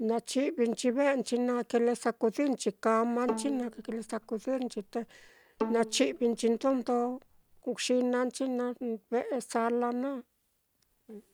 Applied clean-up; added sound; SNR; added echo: none; Bowed string instrument; 11 dB; none.